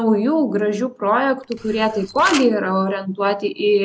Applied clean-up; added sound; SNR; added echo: none; Camera; 12 dB; none.